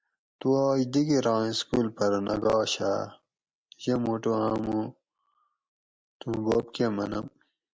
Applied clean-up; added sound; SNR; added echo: none; none; none; none.